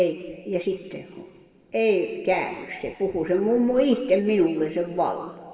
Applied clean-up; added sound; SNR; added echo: none; none; none; reverberation time 1.7 s.